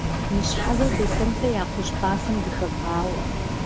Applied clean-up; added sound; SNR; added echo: none; Bus; -2 dB; none.